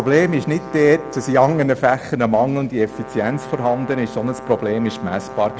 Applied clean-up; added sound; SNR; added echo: none; Brass instrument; 16 dB; none.